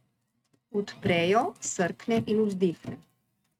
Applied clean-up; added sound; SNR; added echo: neural mask model RNNoise.